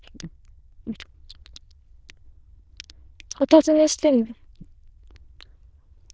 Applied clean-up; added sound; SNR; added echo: neural diffusion model UNIVERSE++.